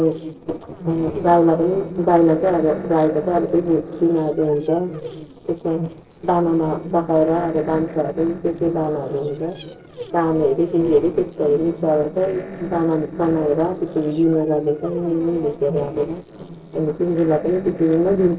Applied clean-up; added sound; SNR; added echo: neural separator model SepFormer DNS4.